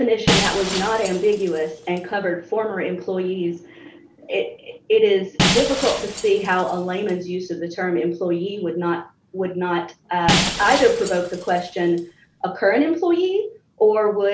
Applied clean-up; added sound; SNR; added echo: none; Shatter; 6 dB; none.